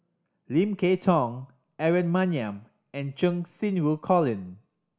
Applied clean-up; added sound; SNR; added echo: none; none; none; none.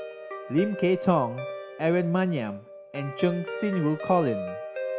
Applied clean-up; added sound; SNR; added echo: none; Guitar; 8 dB; none.